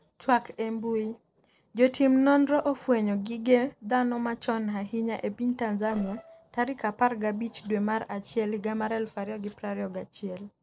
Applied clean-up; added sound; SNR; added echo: neural separator model SepFormer DNS4.